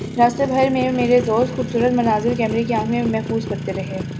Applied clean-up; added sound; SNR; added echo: none; Motorcycle; 7 dB; none.